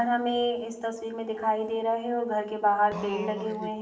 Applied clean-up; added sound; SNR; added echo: none; Toilet flush; 16 dB; reverberation time 0.6 s.